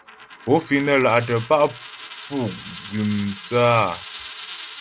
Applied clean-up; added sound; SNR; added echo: none; Coin (dropping); 17 dB; none.